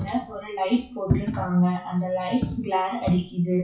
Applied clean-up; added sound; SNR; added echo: classical method WPE with log-MMSE.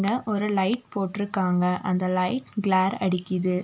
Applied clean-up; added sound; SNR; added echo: none; none; none; none.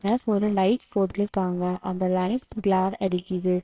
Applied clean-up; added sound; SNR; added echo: neural separator model SepFormer WHAMR!.